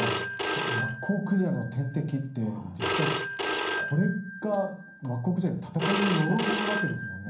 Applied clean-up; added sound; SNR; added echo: none; Telephone; -3 dB; reverberation time 0.6 s.